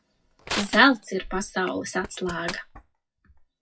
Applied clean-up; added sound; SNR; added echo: classical method WPE with log-MMSE.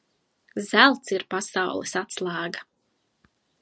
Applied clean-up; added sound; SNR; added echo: none; none; none; none.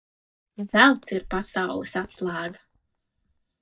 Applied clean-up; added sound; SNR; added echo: neural mask model DeepFilterNet 3.